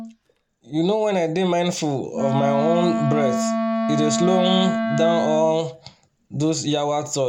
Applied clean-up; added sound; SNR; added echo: none; Wind instrument, woodwind instrument; 4 dB; none.